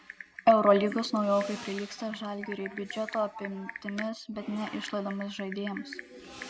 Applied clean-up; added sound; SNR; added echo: none; Typing; 14 dB; none.